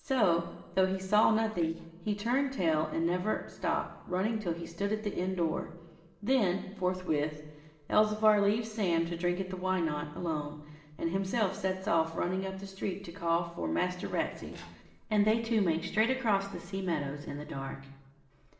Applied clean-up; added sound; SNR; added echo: neural separator model SepFormer DNS4.